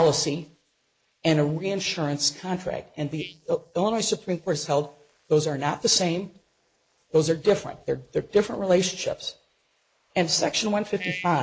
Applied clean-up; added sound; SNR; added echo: neural mask model Resemble Enhance denoiser.